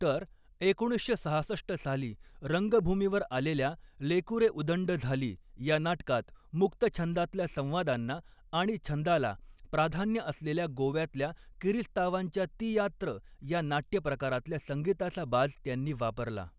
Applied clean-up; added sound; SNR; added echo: none; none; none; none.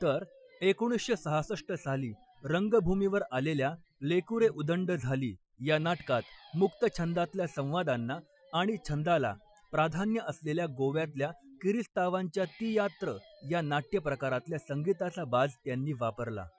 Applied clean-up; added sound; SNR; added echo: classical method Wiener filter.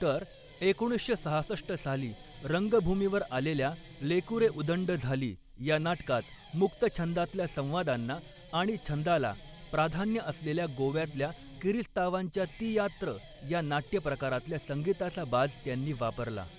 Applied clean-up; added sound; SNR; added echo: none; Guitar; 19 dB; none.